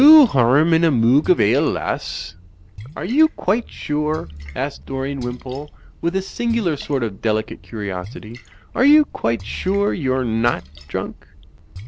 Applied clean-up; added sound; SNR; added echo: none; Splash, splatter; 19 dB; none.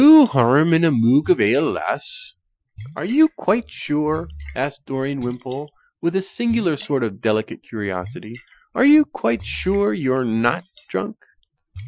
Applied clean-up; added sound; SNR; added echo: classical method Wiener filter.